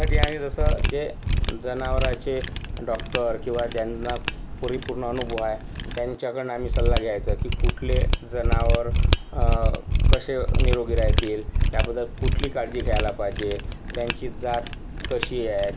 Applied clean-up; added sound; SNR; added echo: none; Mechanisms; -5 dB; none.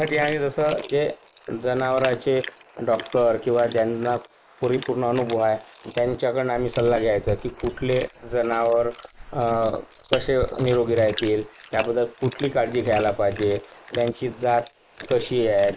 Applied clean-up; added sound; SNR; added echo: neural mask model Resemble Enhance denoiser.